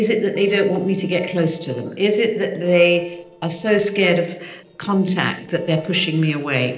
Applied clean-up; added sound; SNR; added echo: neural separator model SepFormer DNS4.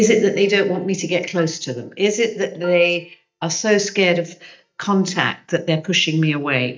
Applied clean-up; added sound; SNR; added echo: neural mask model DeepFilterNet 3.